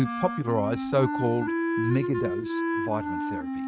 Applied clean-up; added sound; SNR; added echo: neural mask model RNNoise.